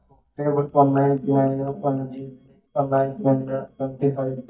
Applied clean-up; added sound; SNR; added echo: neural mask model DeepFilterNet 3.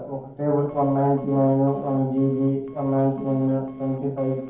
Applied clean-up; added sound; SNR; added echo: neural separator model SepFormer DNS4.